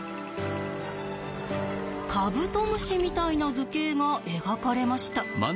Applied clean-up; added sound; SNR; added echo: none; Microwave oven; 19 dB; none.